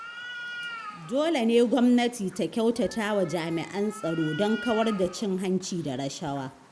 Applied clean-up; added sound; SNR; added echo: none; Cat; 15 dB; none.